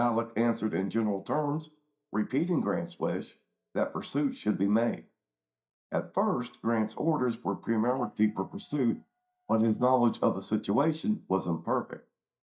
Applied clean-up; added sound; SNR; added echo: neural mask model DeepFilterNet 3.